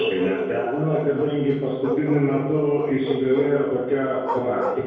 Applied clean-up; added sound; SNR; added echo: none; Bark; 7 dB; reverberation time 1.2 s.